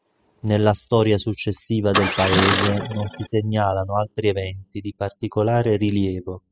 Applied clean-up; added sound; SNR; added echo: classical method spectral subtraction.